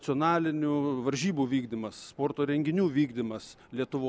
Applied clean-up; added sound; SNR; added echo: none; none; none; none.